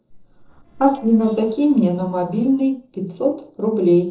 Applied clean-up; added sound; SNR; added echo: neural separator model SepFormer DNS4.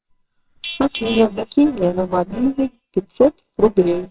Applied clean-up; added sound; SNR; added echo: neural separator model SepFormer WHAMR!.